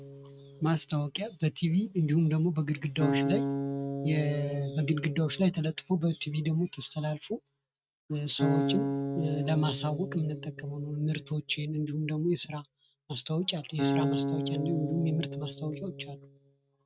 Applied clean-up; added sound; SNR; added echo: neural mask model RNNoise.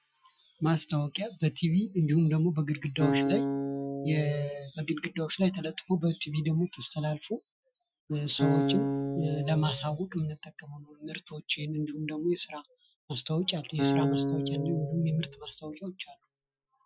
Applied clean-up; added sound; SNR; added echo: classical method Wiener filter.